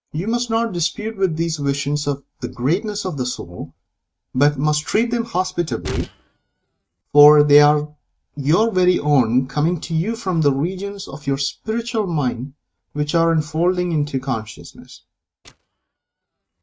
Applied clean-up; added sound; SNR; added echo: neural mask model RNNoise.